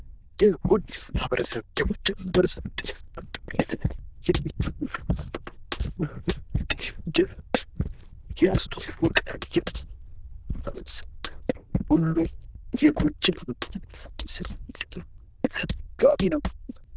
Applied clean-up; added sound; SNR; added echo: neural diffusion model UNIVERSE++.